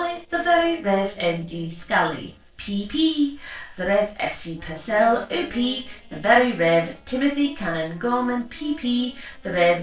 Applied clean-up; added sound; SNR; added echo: neural separator model SepFormer DNS4.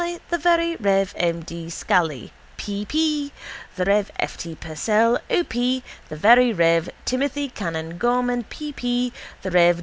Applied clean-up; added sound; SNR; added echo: none; none; none; none.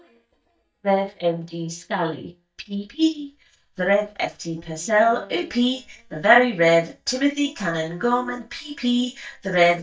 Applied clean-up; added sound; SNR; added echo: neural mask model DeepFilterNet 3.